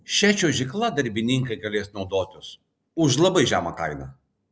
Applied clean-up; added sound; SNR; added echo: none; none; none; none.